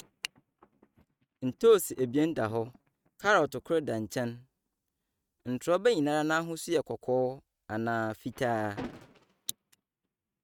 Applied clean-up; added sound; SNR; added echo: neural mask model RNNoise.